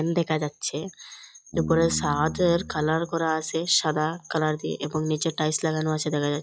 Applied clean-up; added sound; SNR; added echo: classical method log-MMSE.